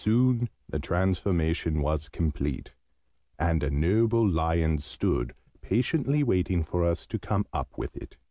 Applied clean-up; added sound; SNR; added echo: none; none; none; none.